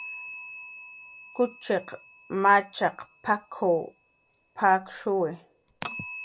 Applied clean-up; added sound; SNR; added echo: none; Bell; 17 dB; none.